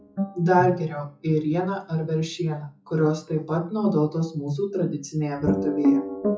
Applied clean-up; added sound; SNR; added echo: classical method WPE with log-MMSE.